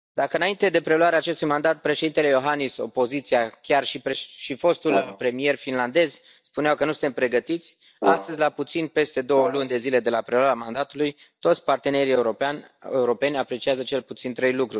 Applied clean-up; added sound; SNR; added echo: neural mask model DeepFilterNet 3.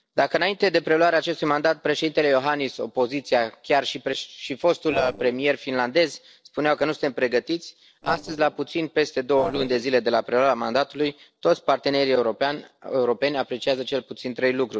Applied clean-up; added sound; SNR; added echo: neural separator model SepFormer DNS4.